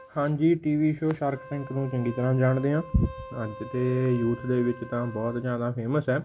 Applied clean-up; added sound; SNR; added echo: none; Wind instrument, woodwind instrument; 19 dB; none.